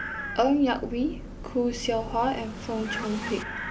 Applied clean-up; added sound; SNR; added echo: none; Accelerating, revving, vroom / Car + Chicken, rooster; 11 dB; none.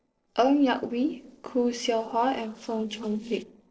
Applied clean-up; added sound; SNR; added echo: neural separator model SepFormer DNS4.